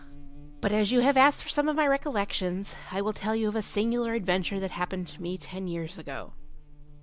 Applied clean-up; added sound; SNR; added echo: none; Buzz; 14 dB; none.